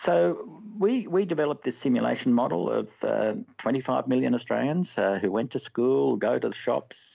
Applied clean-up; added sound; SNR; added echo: none; none; none; none.